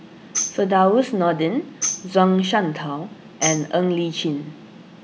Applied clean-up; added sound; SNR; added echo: none; Tambourine; 10 dB; none.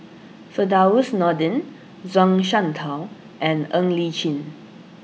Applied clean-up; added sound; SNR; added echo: none; none; none; none.